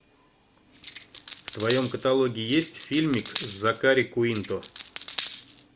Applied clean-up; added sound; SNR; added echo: none; Coin (dropping); 2 dB; none.